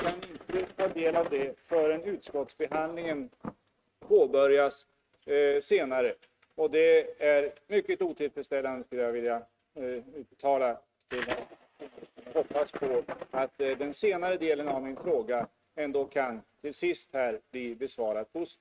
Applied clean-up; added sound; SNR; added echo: neural mask model RNNoise.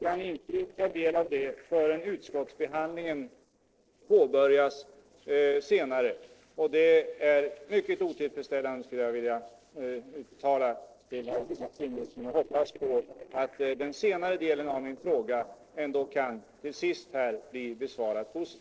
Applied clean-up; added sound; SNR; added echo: neural separator model SepFormer DNS4.